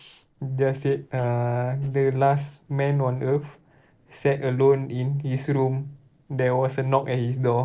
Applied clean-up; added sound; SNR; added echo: neural separator model SepFormer DNS4.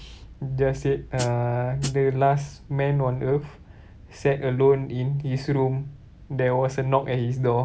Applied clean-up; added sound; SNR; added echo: none; Hi-hat; 11 dB; none.